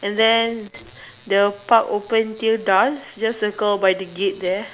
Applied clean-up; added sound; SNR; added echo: none; none; none; none.